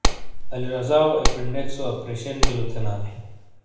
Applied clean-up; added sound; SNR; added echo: none; Clapping; -3 dB; reverberation time 0.9 s.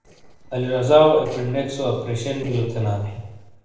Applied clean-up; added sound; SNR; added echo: neural separator model SepFormer DNS4.